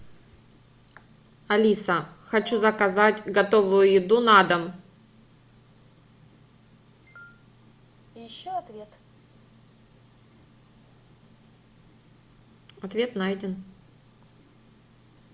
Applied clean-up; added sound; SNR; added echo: none; none; none; none.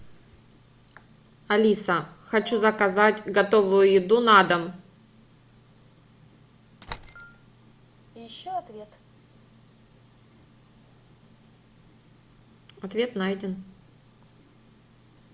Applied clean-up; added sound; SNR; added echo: none; Slam; 20 dB; none.